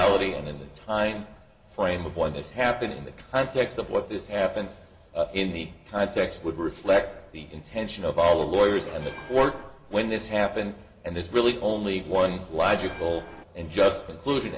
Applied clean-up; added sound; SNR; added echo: none; Bell; 16 dB; reverberation time 1.5 s.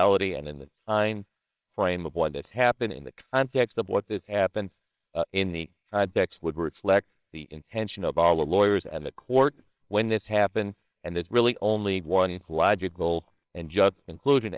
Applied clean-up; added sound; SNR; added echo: neural separator model SepFormer WHAMR!.